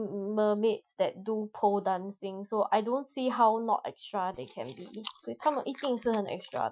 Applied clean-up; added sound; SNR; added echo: classical method Wiener filter.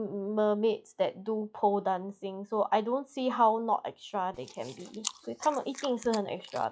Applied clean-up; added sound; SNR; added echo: classical method log-MMSE.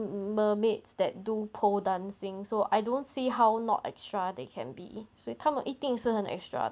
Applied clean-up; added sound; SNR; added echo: none; none; none; none.